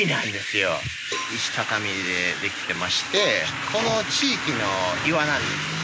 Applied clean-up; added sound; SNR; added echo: none; Cowbell; 17 dB; none.